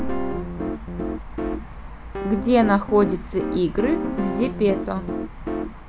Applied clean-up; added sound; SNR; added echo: none; Piano; 5 dB; none.